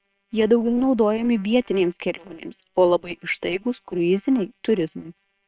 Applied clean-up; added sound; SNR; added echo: neural separator model SepFormer WHAM!.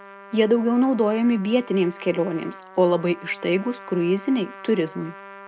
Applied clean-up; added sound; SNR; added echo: none; Trumpet; 19 dB; none.